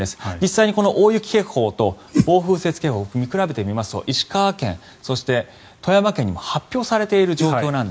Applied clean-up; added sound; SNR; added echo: neural mask model Resemble Enhance denoiser.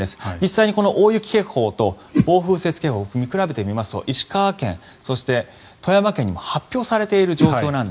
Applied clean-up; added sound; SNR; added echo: none; Whoosh, swoosh, swish; -1 dB; none.